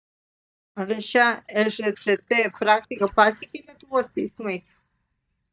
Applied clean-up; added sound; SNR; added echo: neural mask model DeepFilterNet 3.